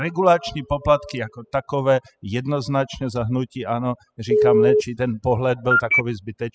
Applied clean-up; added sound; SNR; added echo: classical method spectral subtraction.